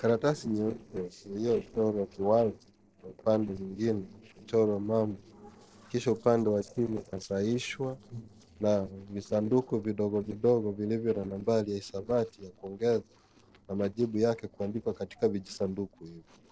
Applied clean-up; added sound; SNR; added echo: neural separator model SepFormer DNS4.